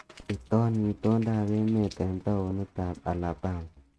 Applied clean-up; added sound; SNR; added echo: neural mask model RNNoise.